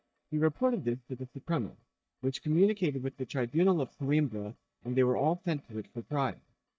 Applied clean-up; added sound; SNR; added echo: neural mask model DeepFilterNet 3.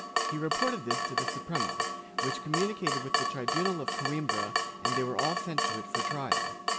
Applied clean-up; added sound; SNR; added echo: none; Drip / Water tap, faucet; -4 dB; reverberation time 1.0 s.